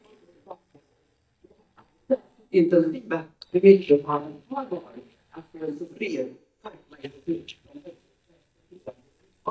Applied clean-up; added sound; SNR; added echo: neural mask model DeepFilterNet 3.